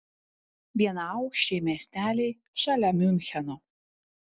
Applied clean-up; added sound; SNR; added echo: none; none; none; none.